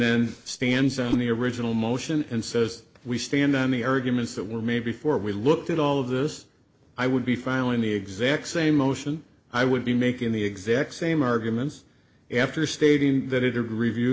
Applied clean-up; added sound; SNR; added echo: neural separator model SepFormer DNS4.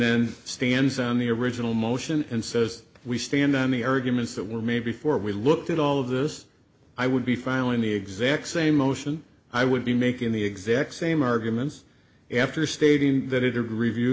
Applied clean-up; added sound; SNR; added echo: none; none; none; none.